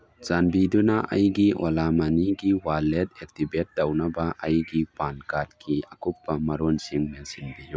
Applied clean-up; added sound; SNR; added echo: none; none; none; none.